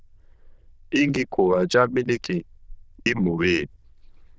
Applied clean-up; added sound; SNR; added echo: neural diffusion model UNIVERSE++.